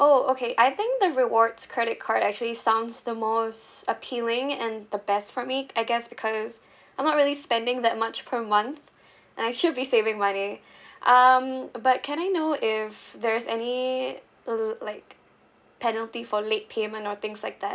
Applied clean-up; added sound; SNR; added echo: none; none; none; none.